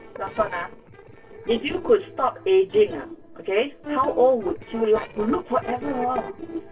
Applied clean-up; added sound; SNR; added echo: neural separator model SepFormer DNS4.